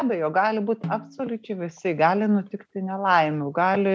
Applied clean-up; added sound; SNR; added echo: none; Snare drum; 16 dB; none.